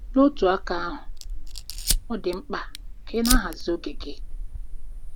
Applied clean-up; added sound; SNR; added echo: none; Fire; 1 dB; none.